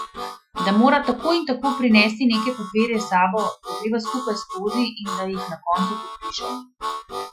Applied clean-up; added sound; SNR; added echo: classical method Wiener filter.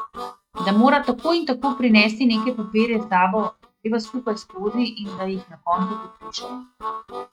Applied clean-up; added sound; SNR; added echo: neural mask model RNNoise.